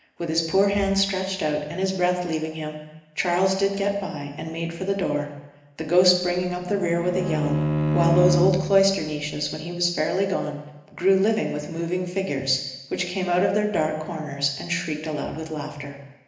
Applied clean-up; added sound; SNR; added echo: none; Bowed string instrument; 1 dB; reverberation time 1.0 s.